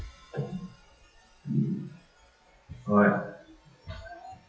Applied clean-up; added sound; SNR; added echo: classical method WPE with log-MMSE.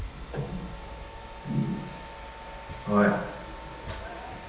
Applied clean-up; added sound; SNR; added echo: none; Mechanisms; 8 dB; reverberation time 0.9 s.